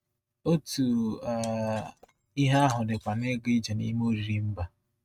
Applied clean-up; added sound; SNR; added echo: neural mask model RNNoise.